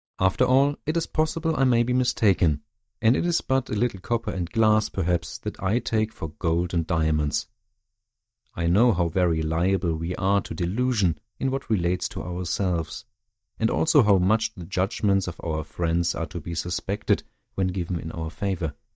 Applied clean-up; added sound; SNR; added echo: neural mask model DeepFilterNet 3.